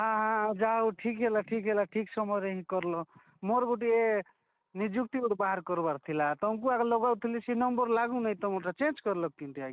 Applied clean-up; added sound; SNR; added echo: none; none; none; none.